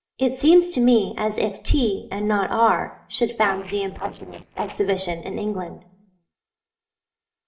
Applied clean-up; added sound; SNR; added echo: neural separator model SepFormer DNS4.